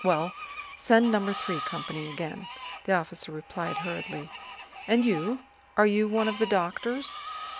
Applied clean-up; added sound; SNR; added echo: none; Screech; 11 dB; none.